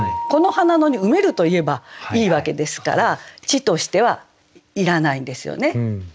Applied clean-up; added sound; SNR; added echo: none; Mallet percussion; 15 dB; none.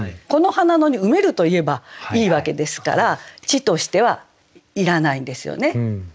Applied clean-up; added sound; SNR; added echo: neural mask model Resemble Enhance denoiser.